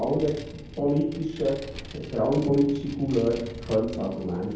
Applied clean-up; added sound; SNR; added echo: none; Vehicle; 15 dB; reverberation time 0.9 s.